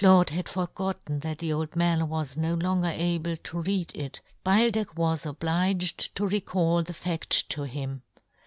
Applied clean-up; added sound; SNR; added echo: none; none; none; none.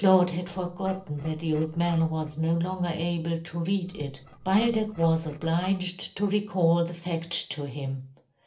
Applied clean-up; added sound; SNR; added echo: neural separator model SepFormer DNS4.